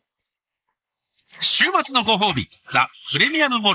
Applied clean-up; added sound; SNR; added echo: neural mask model Resemble Enhance denoiser.